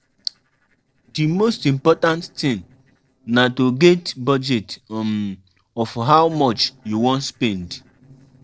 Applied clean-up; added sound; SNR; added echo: neural separator model SepFormer DNS4.